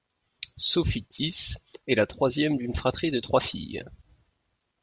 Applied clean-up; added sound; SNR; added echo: none; none; none; none.